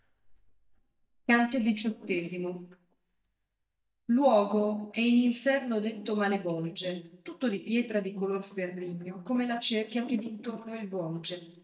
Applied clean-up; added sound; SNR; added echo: neural mask model DeepFilterNet 3.